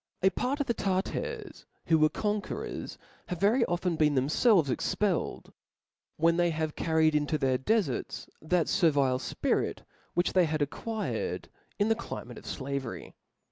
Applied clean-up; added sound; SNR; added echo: none; none; none; none.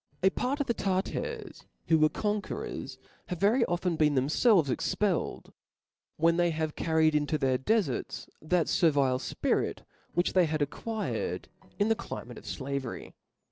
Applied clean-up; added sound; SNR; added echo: neural separator model SepFormer DNS4.